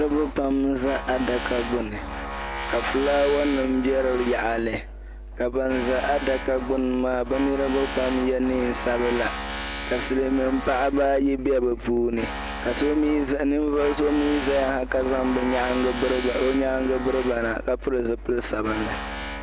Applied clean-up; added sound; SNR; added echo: none; Tools; 8 dB; none.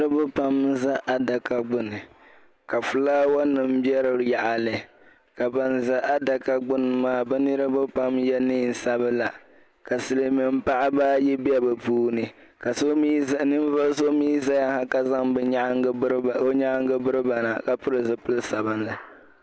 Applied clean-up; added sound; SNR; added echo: none; none; none; none.